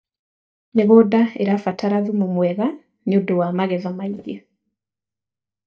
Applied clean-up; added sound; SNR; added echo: neural mask model DeepFilterNet 3.